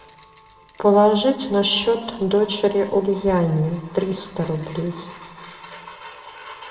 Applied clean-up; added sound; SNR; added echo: none; Keys jangling; 16 dB; reverberation time 1.4 s.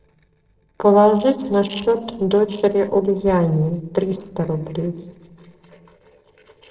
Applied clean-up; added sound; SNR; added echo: neural separator model SepFormer DNS4.